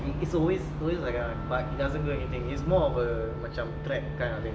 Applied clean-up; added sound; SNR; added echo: none; Wind instrument, woodwind instrument; 18 dB; none.